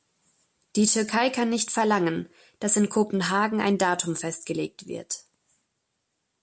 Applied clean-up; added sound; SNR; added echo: none; none; none; none.